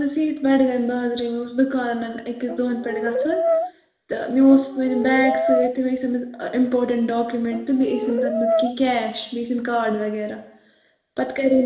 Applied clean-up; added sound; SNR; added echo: none; Brass instrument; 3 dB; reverberation time 0.9 s.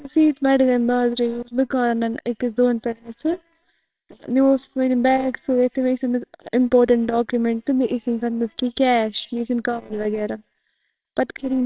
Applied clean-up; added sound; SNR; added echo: neural separator model SepFormer WHAMR!.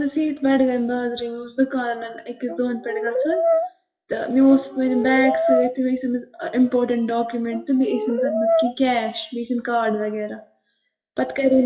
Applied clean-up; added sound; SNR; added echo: classical method WPE with log-MMSE.